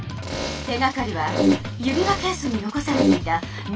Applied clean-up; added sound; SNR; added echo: none; Fart; 0 dB; none.